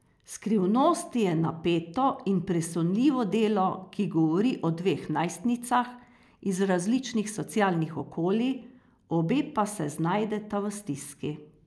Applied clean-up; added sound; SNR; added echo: none; none; none; none.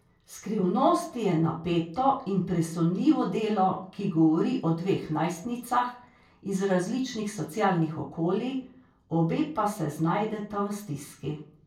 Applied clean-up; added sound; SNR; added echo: none; none; none; reverberation time 0.2 s.